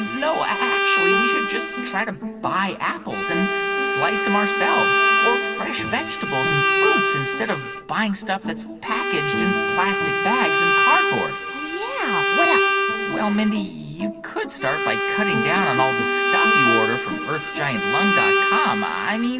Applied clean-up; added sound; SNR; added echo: none; Bowed string instrument; -3 dB; reverberation time 2.4 s.